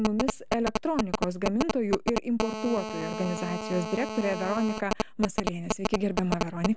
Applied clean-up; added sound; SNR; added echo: none; Telephone; 3 dB; none.